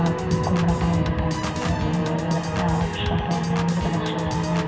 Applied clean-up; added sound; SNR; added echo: none; Piano / Organ; 5 dB; reverberation time 1.6 s.